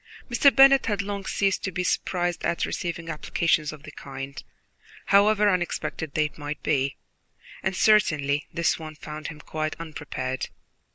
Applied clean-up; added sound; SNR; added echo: none; none; none; none.